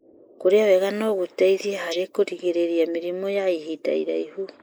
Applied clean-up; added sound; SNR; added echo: neural mask model Resemble Enhance denoiser.